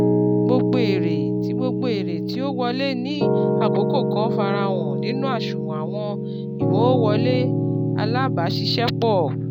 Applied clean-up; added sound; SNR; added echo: none; Piano; -4 dB; none.